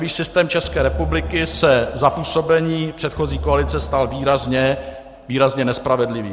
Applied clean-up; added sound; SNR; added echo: none; Drum; 9 dB; none.